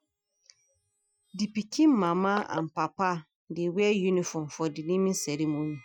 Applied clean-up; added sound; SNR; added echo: classical method Wiener filter.